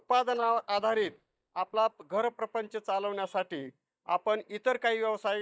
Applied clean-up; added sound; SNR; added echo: neural mask model DeepFilterNet 3.